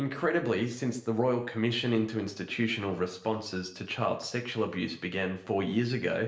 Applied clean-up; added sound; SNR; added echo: none; none; none; reverberation time 0.6 s.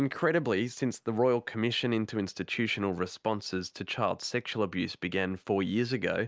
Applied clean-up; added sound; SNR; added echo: none; none; none; none.